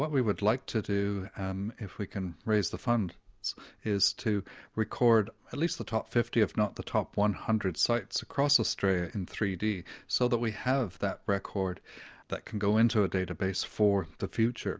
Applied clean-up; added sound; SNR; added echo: none; none; none; none.